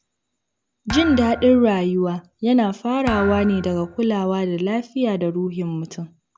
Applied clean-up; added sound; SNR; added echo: none; Thump, thud; 12 dB; none.